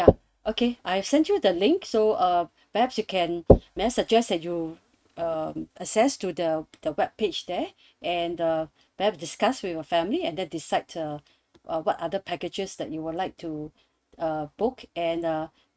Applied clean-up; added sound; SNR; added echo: neural mask model RNNoise.